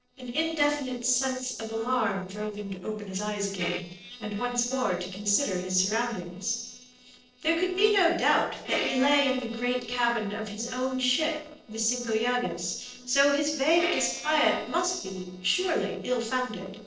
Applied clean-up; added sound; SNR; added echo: neural separator model SepFormer DNS4.